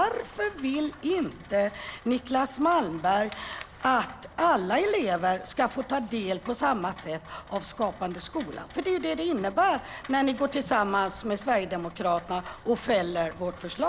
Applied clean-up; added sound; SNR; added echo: none; Rain; 20 dB; none.